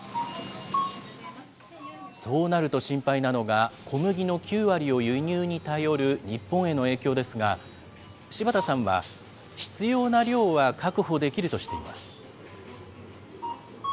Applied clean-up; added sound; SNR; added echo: none; none; none; none.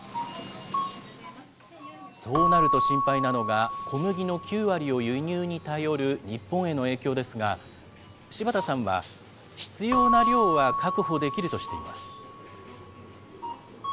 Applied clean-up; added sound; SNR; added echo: none; Keyboard (musical) / Bell; 2 dB; none.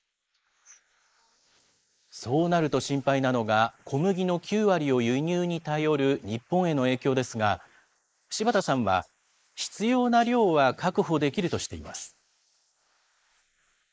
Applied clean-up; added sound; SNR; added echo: neural mask model Resemble Enhance denoiser.